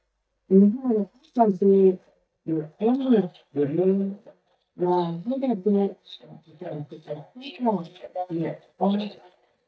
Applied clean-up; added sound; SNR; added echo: neural mask model DeepFilterNet 3.